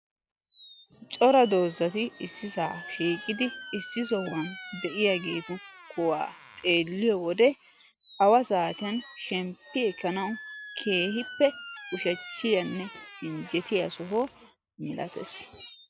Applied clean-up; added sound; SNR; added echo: none; Squeak; 15 dB; none.